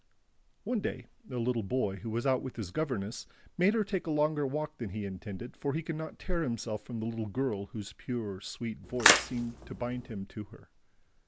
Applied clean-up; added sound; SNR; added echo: none; Splash, splatter; -4 dB; none.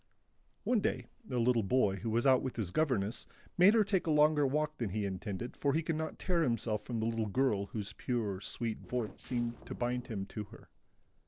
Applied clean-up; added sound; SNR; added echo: neural separator model SepFormer DNS4.